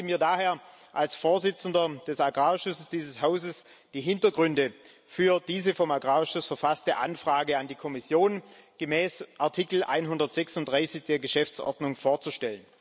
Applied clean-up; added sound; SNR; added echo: none; none; none; none.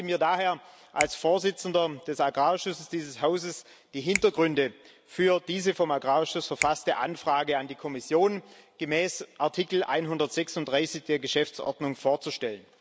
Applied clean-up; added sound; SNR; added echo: none; Finger snapping; 13 dB; none.